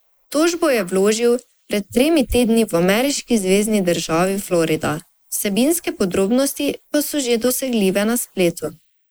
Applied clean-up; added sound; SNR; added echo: neural mask model Resemble Enhance denoiser.